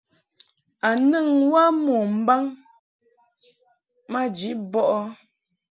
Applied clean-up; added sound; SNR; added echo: none; none; none; none.